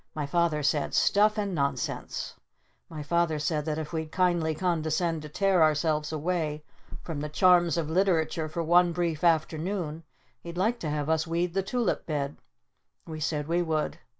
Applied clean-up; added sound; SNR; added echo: none; none; none; none.